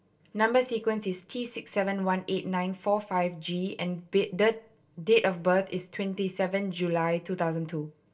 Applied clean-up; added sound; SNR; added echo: none; none; none; reverberation time 0.2 s.